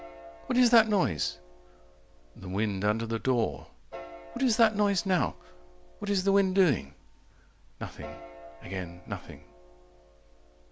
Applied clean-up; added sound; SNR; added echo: none; Piano; 20 dB; none.